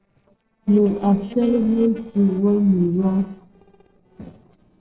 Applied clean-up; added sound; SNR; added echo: neural separator model SepFormer DNS4.